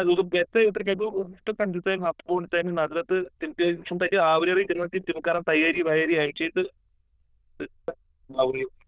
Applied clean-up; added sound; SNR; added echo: neural diffusion model UNIVERSE++.